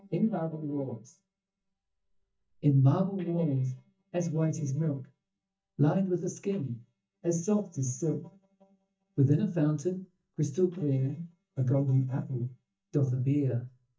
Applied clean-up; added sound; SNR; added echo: neural mask model DeepFilterNet 3.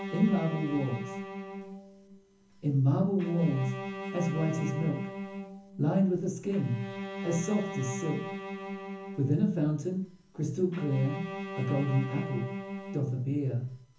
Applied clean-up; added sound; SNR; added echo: none; Bowed string instrument; 8 dB; reverberation time 0.7 s.